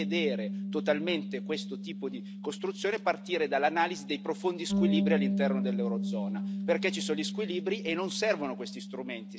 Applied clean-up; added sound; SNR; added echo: none; Bass guitar; 2 dB; none.